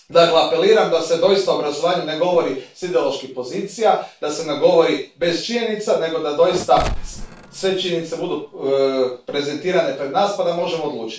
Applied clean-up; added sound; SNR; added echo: none; Mechanisms; 11 dB; reverberation time 0.3 s.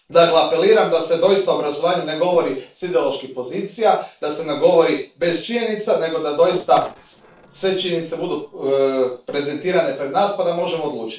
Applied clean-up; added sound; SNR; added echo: neural separator model SepFormer DNS4.